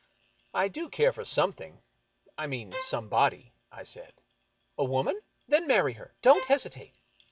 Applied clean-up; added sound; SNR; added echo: none; Bowed string instrument; 12 dB; none.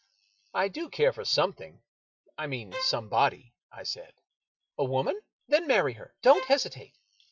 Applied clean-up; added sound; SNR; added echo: classical method Wiener filter.